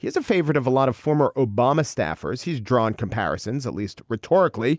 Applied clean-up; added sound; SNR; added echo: none; none; none; none.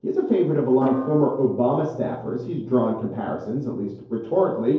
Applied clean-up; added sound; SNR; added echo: neural separator model SepFormer DNS4.